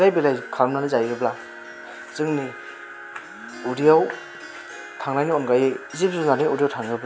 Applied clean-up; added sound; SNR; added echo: none; Domestic sounds, home sounds + Harp; 20 dB; none.